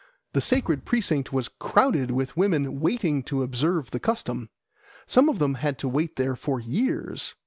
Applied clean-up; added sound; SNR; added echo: none; Thump, thud; 16 dB; none.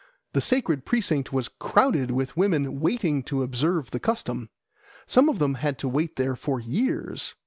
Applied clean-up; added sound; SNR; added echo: none; none; none; none.